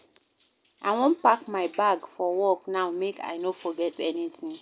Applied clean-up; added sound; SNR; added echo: none; none; none; none.